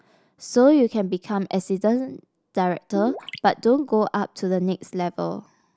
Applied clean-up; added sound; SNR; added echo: none; Gurgling; 10 dB; none.